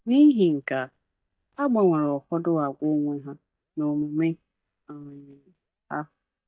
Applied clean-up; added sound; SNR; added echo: neural mask model DeepFilterNet 3.